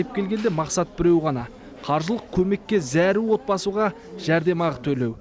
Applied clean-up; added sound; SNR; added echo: none; none; none; none.